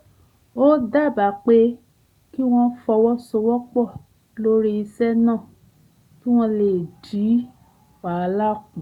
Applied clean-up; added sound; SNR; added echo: none; none; none; none.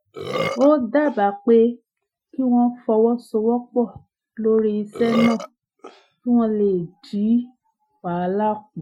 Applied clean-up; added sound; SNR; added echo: classical method Wiener filter.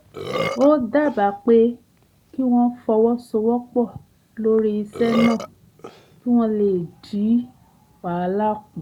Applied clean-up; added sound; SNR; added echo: none; Burping, eructation; 14 dB; none.